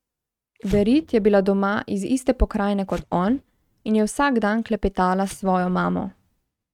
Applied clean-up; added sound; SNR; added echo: neural mask model RNNoise.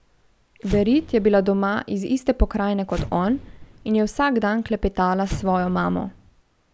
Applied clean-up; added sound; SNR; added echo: none; Explosion; 14 dB; none.